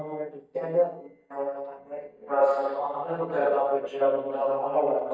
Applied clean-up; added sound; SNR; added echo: neural mask model DeepFilterNet 3.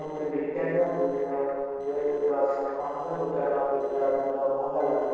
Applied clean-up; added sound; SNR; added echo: neural separator model SepFormer DNS4.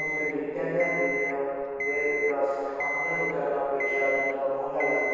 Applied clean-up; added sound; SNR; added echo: none; Alarm; 4 dB; reverberation time 2.2 s.